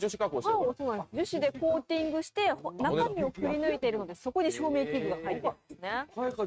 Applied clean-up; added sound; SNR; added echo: neural mask model RNNoise.